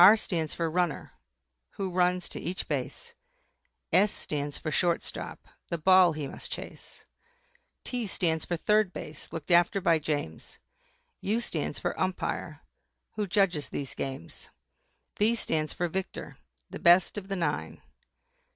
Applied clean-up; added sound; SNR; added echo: none; none; none; none.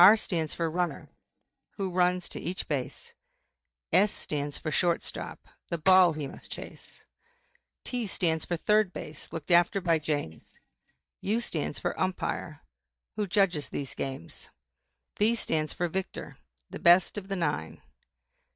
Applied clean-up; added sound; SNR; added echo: neural mask model DeepFilterNet 3.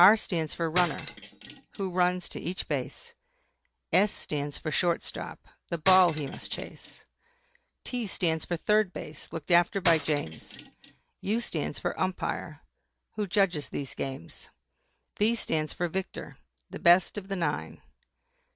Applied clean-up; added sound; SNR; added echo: none; Cutlery, silverware; 9 dB; none.